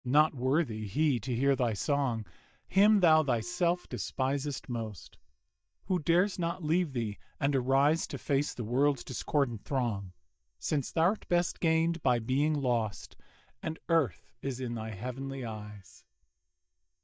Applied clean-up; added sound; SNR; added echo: neural mask model DeepFilterNet 3.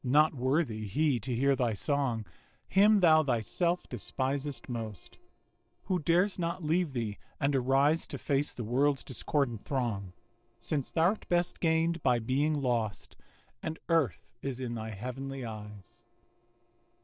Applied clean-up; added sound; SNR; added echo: neural separator model SepFormer DNS4.